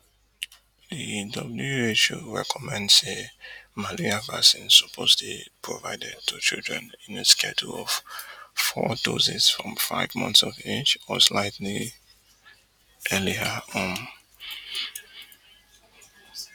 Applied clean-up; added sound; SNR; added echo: none; none; none; none.